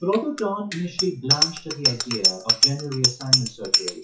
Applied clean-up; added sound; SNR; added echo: classical method WPE with log-MMSE.